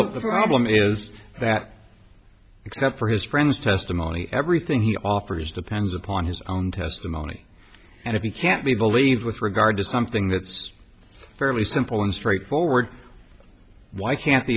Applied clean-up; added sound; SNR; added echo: none; none; none; none.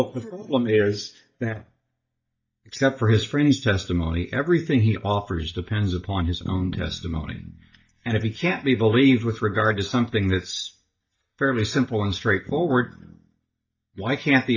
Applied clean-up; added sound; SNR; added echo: neural mask model DeepFilterNet 3.